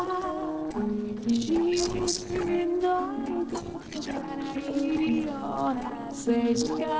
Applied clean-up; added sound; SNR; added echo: neural separator model SepFormer DNS4.